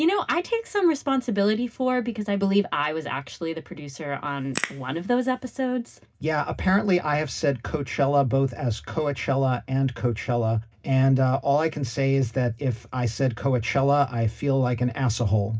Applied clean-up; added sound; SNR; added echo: none; Crack / Crackle; 11 dB; reverberation time 0.4 s.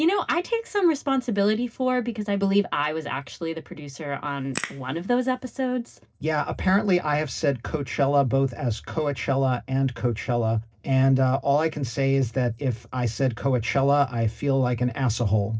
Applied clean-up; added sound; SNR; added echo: neural separator model SepFormer DNS4.